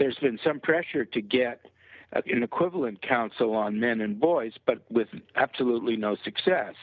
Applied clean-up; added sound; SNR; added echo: none; none; none; none.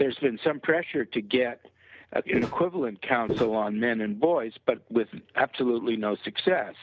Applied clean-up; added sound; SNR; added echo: none; Walk, footsteps; 5 dB; none.